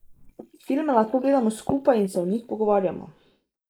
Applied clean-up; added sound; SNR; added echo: neural mask model Resemble Enhance denoiser.